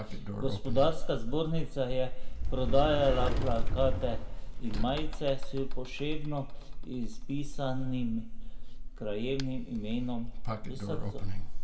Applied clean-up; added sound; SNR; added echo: none; Sliding door; -4 dB; reverberation time 1.4 s.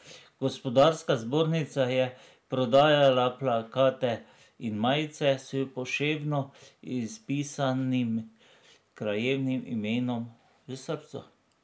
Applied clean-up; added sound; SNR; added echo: none; none; none; none.